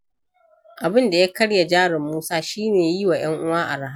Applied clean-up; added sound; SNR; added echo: none; none; none; none.